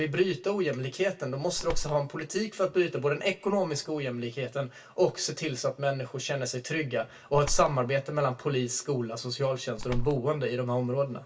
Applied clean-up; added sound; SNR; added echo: none; Bird; 1 dB; reverberation time 0.1 s.